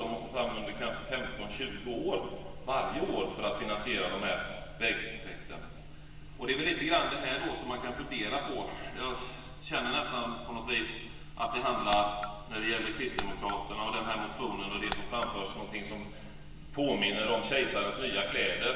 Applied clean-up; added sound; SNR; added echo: none; Raindrop; -3 dB; reverberation time 1.2 s.